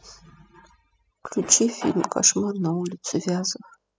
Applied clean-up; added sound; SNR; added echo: classical method spectral subtraction.